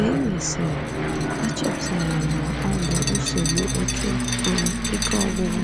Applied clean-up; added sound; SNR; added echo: none; Glass + Aircraft; -1 dB; none.